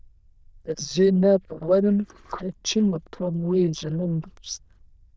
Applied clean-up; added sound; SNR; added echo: neural diffusion model UNIVERSE++.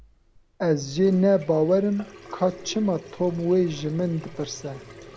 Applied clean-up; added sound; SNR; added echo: none; Sink (filling or washing) / Water tap, faucet; 19 dB; none.